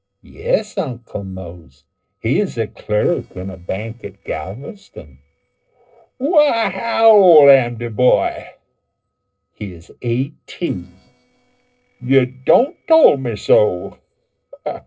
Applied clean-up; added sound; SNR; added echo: neural separator model SepFormer DNS4.